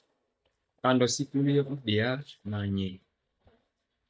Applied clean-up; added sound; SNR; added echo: neural mask model DeepFilterNet 3.